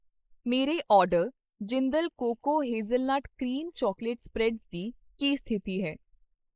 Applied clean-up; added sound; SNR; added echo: neural mask model Resemble Enhance denoiser.